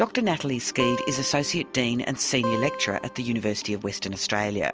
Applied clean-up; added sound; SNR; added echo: none; Acoustic guitar; 7 dB; none.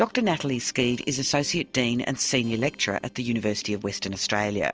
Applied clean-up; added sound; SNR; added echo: neural separator model SepFormer DNS4.